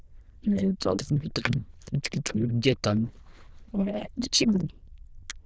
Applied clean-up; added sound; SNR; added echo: neural diffusion model UNIVERSE++.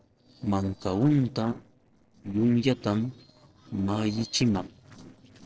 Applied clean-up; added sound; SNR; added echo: neural separator model SepFormer DNS4.